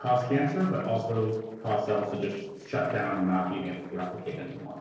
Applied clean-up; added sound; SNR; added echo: neural separator model SepFormer DNS4.